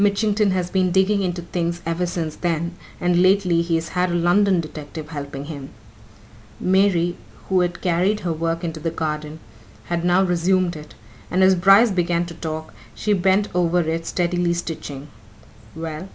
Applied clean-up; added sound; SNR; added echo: none; none; none; none.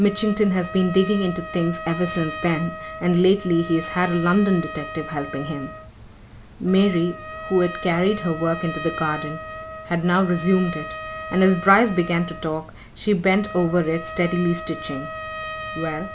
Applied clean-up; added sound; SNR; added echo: none; Trumpet; 12 dB; none.